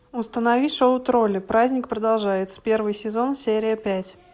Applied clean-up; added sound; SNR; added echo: none; none; none; none.